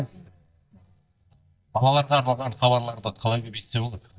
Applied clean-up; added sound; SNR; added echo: neural mask model DeepFilterNet 3.